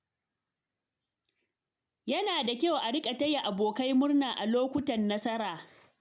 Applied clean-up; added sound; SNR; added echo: none; none; none; none.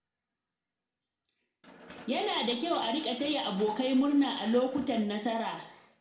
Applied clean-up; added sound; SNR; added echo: none; Mechanisms; 18 dB; reverberation time 0.6 s.